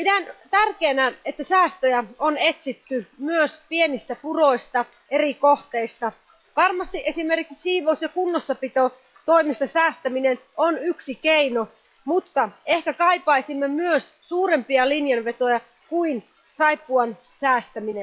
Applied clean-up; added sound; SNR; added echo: classical method log-MMSE.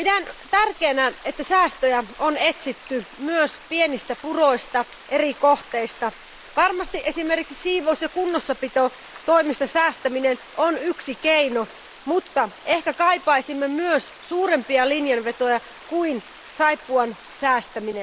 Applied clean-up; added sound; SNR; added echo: neural mask model Resemble Enhance denoiser.